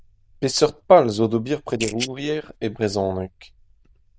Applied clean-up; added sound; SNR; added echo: neural diffusion model UNIVERSE++.